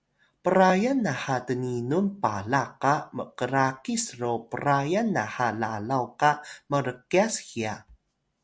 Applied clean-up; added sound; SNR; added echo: none; none; none; none.